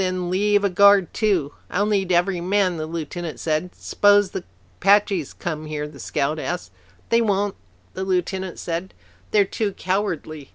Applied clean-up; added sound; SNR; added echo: none; none; none; none.